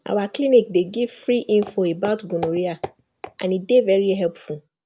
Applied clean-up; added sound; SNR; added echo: none; Walk, footsteps; 16 dB; none.